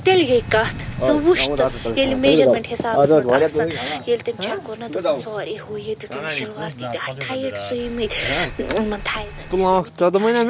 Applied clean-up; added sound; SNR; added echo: none; Engine; 15 dB; none.